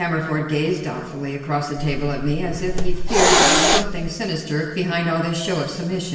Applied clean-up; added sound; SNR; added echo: none; Hiss; -5 dB; reverberation time 1.2 s.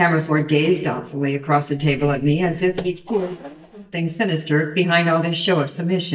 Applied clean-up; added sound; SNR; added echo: neural mask model DeepFilterNet 3.